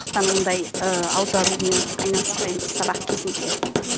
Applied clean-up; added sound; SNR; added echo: none; Writing; 0 dB; none.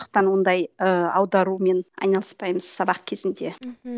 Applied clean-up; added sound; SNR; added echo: none; none; none; none.